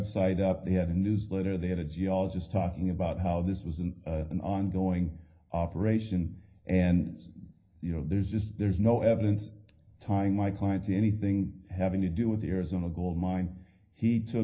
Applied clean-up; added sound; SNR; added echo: none; none; none; reverberation time 0.4 s.